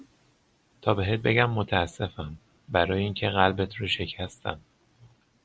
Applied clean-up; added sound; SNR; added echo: none; none; none; none.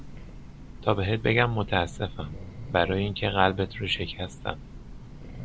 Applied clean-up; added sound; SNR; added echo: none; Train; 12 dB; none.